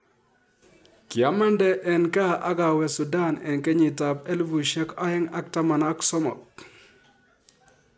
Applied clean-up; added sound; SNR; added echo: none; none; none; none.